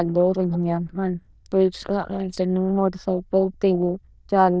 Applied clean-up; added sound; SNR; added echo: neural diffusion model UNIVERSE++.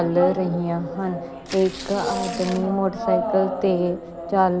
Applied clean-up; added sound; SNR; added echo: none; Tearing; 16 dB; none.